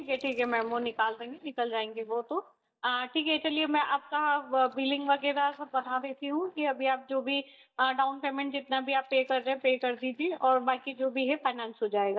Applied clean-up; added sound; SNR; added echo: neural mask model DeepFilterNet 3.